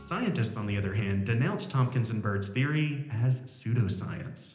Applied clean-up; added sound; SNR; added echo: none; none; none; reverberation time 0.9 s.